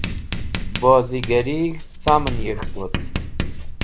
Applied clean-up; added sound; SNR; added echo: none; Writing; 3 dB; none.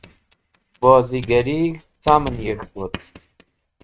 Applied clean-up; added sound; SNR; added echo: neural mask model RNNoise.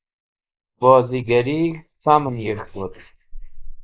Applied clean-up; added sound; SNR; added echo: neural mask model Resemble Enhance denoiser.